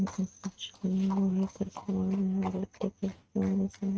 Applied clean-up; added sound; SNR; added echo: neural mask model RNNoise.